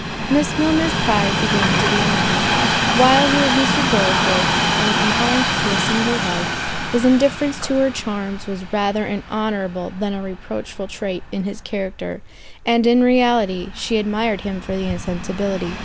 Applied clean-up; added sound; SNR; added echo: none; Train; 1 dB; none.